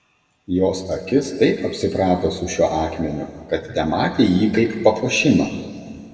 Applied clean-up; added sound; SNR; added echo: none; none; none; reverberation time 2.0 s.